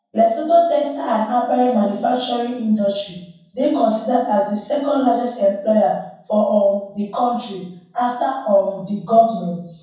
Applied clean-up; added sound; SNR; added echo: none; none; none; reverberation time 0.6 s.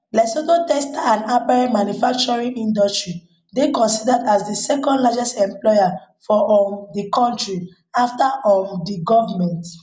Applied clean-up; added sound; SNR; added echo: none; none; none; none.